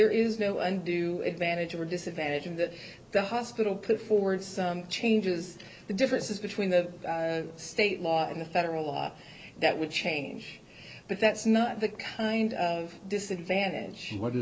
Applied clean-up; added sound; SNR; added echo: none; none; none; none.